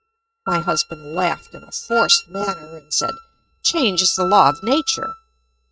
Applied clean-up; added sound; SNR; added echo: neural mask model RNNoise.